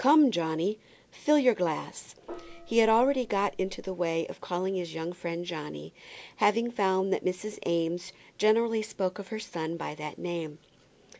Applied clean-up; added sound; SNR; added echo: none; Gong; 15 dB; none.